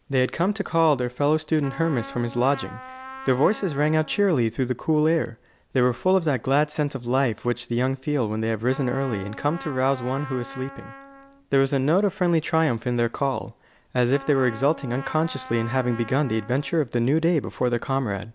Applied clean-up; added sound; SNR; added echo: none; Trumpet; 17 dB; none.